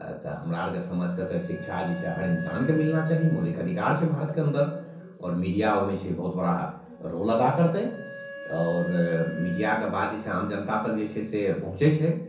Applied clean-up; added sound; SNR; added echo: none; Wind instrument, woodwind instrument; 16 dB; reverberation time 0.6 s.